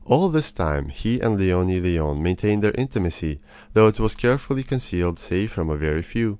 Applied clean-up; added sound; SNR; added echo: none; none; none; none.